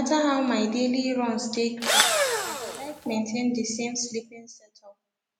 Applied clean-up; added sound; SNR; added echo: none; Engine / Drill; -3 dB; none.